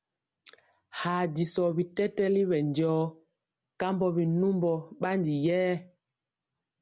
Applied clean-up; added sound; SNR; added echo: none; none; none; none.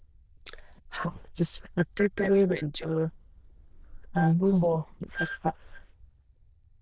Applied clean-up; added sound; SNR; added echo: neural diffusion model UNIVERSE++.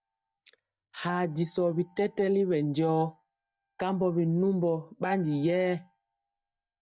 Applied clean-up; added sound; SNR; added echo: neural mask model DeepFilterNet 3.